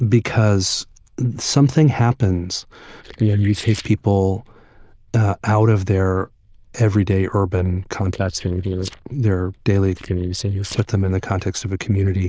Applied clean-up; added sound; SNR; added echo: neural diffusion model UNIVERSE++.